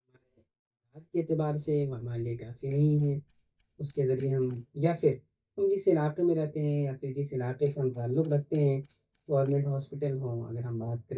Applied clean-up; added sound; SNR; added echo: neural mask model DeepFilterNet 3.